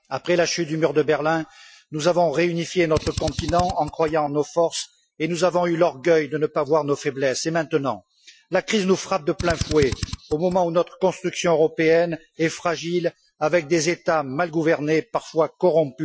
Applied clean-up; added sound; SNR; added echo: classical method Wiener filter.